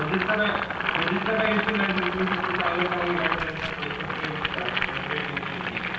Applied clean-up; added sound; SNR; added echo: none; Boiling; -1 dB; reverberation time 0.9 s.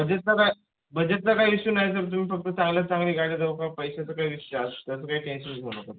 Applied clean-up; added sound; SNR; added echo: none; none; none; none.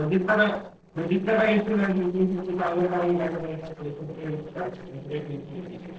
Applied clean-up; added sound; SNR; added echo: neural separator model SepFormer DNS4.